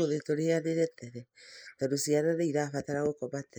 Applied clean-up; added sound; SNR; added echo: neural mask model Resemble Enhance denoiser.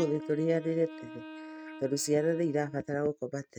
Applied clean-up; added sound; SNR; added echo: neural mask model RNNoise.